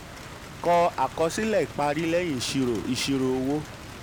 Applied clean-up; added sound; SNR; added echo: none; Rain; 14 dB; none.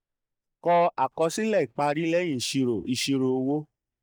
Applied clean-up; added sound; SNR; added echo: neural mask model DeepFilterNet 3.